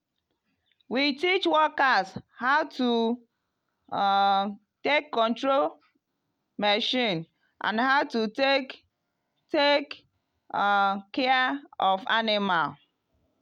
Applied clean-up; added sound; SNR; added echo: none; none; none; none.